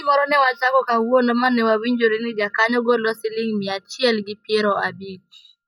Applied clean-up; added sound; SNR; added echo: classical method log-MMSE.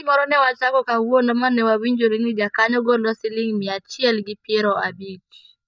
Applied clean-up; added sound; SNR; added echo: neural mask model DeepFilterNet 3.